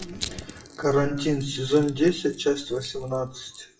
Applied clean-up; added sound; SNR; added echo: classical method WPE with log-MMSE.